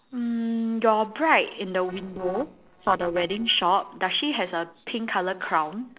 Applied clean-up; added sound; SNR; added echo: neural separator model SepFormer DNS4.